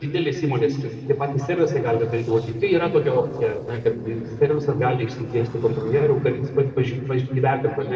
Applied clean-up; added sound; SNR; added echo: neural separator model SepFormer DNS4.